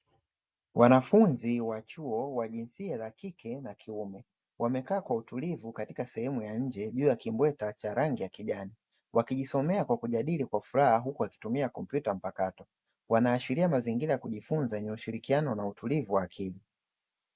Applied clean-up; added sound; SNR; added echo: none; none; none; none.